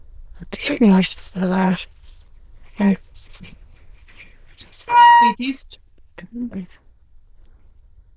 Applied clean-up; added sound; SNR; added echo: neural diffusion model UNIVERSE++.